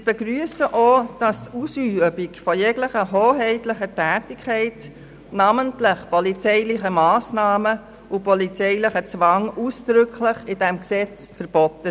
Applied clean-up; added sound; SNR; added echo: none; none; none; none.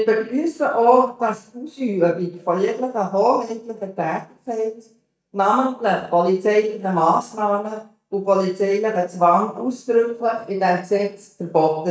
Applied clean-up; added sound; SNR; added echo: neural mask model DeepFilterNet 3.